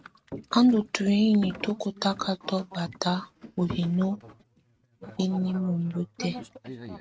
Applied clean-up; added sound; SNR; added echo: neural mask model RNNoise.